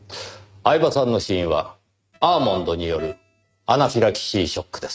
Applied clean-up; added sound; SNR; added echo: neural mask model RNNoise.